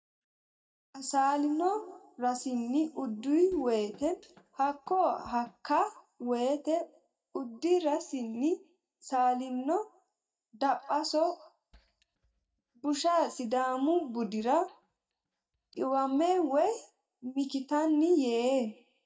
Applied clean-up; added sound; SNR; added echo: neural mask model DeepFilterNet 3.